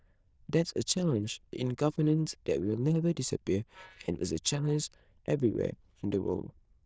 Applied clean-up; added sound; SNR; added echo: neural diffusion model UNIVERSE++.